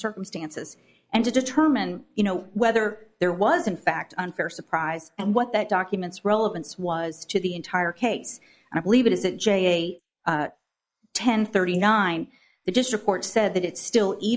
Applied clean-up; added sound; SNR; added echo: neural mask model Resemble Enhance denoiser.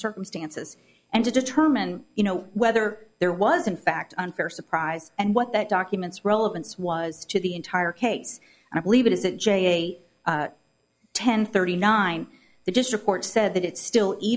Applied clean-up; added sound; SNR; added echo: none; none; none; none.